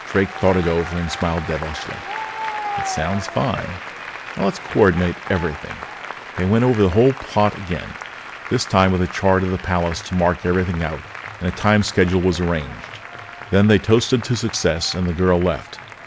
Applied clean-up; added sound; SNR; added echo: none; Applause; 12 dB; none.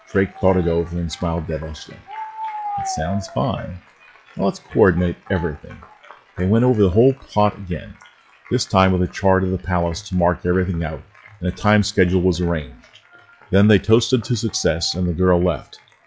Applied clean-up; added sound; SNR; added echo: classical method log-MMSE.